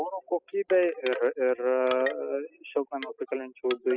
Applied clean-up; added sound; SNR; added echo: classical method spectral subtraction.